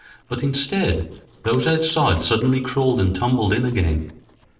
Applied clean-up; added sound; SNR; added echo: neural separator model SepFormer DNS4.